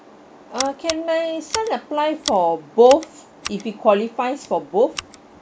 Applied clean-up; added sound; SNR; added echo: none; Scissors; 14 dB; none.